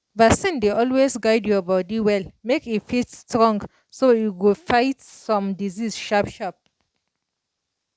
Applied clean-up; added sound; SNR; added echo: none; none; none; none.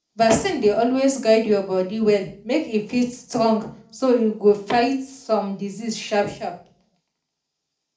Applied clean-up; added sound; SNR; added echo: none; none; none; reverberation time 0.3 s.